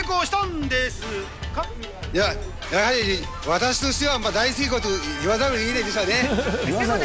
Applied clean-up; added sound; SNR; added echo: none; none; none; none.